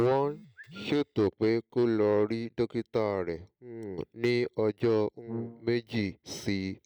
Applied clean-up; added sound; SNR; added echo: none; Brass instrument; 11 dB; none.